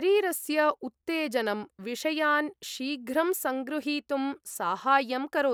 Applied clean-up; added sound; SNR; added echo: none; none; none; none.